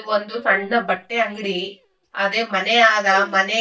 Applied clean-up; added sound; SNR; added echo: neural mask model DeepFilterNet 3.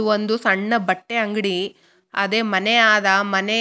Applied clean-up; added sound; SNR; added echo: none; none; none; none.